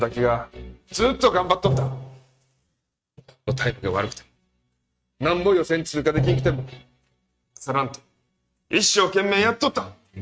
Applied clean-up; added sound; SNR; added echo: neural mask model RNNoise.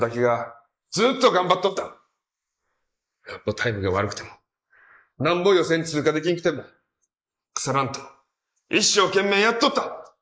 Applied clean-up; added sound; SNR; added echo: neural mask model Resemble Enhance denoiser.